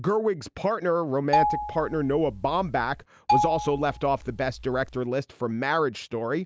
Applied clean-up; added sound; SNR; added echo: none; Marimba, xylophone; 2 dB; none.